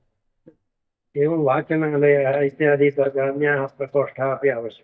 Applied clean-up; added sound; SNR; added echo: neural mask model DeepFilterNet 3.